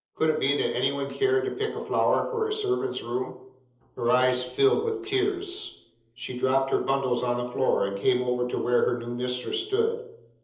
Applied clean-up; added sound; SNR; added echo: neural separator model SepFormer DNS4.